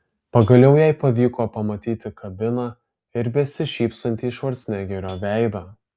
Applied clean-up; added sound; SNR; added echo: none; Hi-hat; 20 dB; none.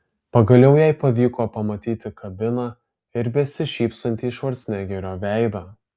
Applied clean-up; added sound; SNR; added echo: none; none; none; none.